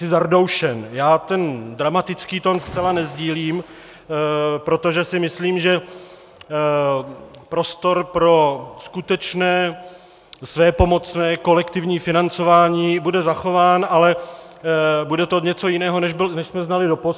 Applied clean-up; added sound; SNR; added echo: none; Splash, splatter; 19 dB; none.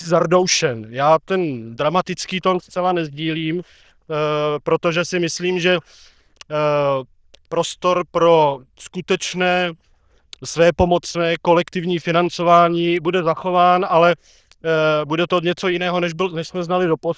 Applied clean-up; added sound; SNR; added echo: neural diffusion model UNIVERSE++.